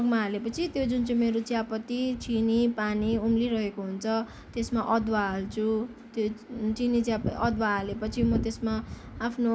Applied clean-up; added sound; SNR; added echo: none; none; none; none.